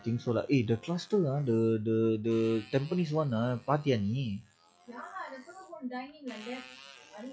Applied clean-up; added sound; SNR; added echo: classical method log-MMSE.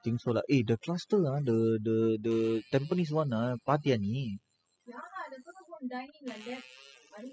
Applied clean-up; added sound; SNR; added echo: classical method spectral subtraction.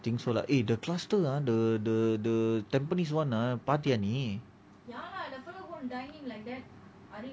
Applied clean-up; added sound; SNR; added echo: none; none; none; none.